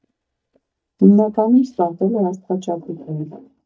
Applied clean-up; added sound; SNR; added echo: neural mask model DeepFilterNet 3.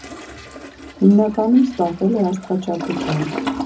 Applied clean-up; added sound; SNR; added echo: none; Toilet flush; 11 dB; reverberation time 0.3 s.